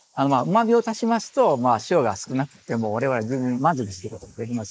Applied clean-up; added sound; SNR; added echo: neural mask model Resemble Enhance denoiser.